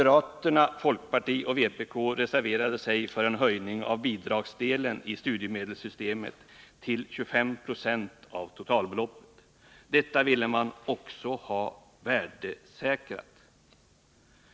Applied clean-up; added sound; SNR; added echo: none; none; none; none.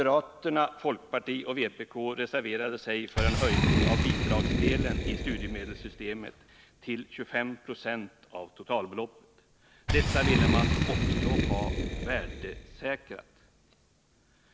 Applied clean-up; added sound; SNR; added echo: none; Boom; -2 dB; none.